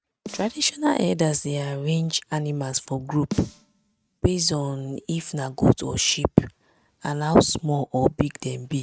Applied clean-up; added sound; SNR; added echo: neural mask model RNNoise.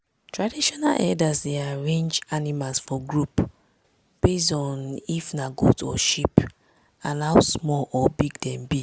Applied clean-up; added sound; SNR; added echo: none; none; none; none.